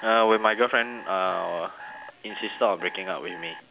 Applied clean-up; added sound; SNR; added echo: none; Alarm; 17 dB; none.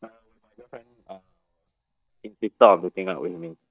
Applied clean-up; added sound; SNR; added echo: neural mask model DeepFilterNet 3.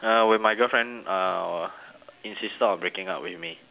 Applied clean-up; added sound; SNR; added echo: none; none; none; none.